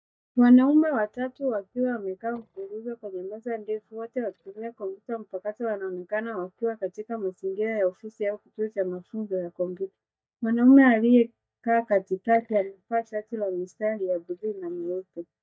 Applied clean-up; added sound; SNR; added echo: neural mask model DeepFilterNet 3.